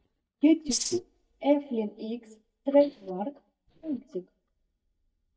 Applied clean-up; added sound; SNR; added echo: neural mask model DeepFilterNet 3.